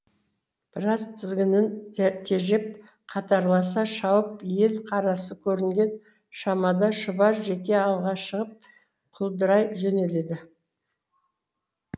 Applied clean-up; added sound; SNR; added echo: none; none; none; none.